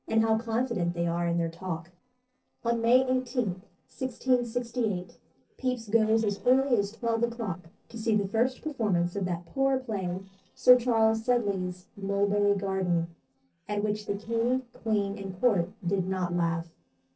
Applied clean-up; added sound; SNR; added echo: neural separator model SepFormer DNS4.